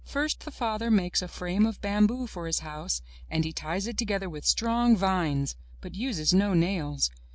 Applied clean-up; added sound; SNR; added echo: none; none; none; none.